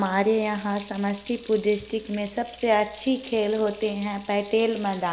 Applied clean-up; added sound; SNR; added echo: none; Water tap, faucet; 13 dB; none.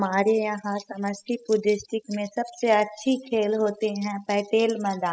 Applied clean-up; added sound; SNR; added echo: classical method spectral subtraction.